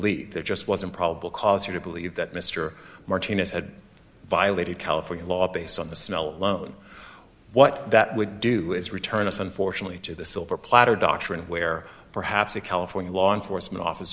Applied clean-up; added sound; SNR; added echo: none; none; none; none.